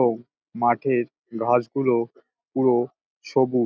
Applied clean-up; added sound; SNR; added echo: none; none; none; none.